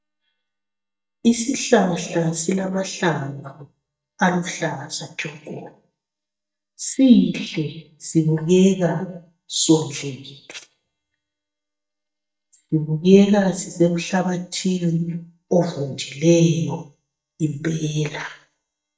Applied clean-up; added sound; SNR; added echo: neural mask model DeepFilterNet 3.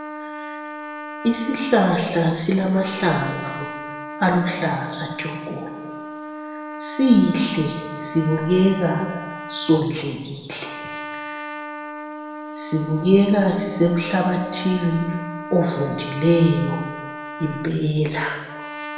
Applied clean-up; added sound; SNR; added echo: none; Trumpet; 11 dB; reverberation time 1.1 s.